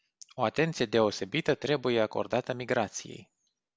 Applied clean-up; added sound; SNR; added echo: none; none; none; none.